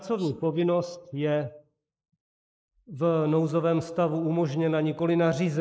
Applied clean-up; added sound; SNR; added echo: neural mask model Resemble Enhance denoiser.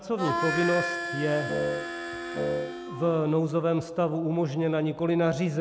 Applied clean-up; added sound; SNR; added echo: none; Wind instrument, woodwind instrument + Harmonica; 4 dB; none.